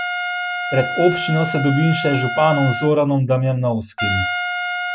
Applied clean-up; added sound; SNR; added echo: none; Trumpet; 5 dB; none.